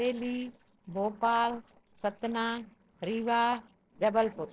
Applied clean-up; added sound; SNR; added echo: neural separator model SepFormer DNS4.